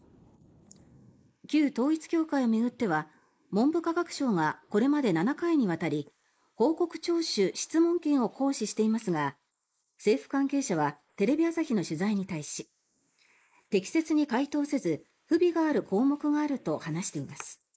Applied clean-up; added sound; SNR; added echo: neural mask model Resemble Enhance denoiser.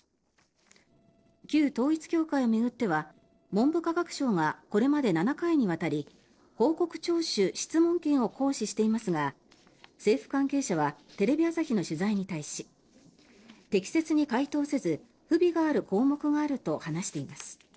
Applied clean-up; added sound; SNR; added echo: neural separator model SepFormer DNS4.